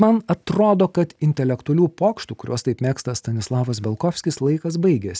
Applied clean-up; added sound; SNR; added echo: none; none; none; none.